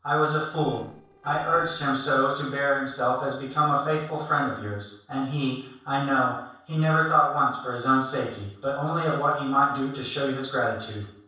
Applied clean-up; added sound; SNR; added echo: neural separator model SepFormer DNS4.